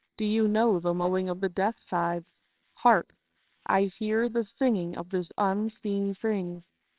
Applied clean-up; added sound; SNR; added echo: neural separator model SepFormer WHAMR!.